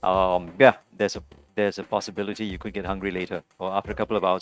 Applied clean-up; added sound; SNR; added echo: neural mask model RNNoise.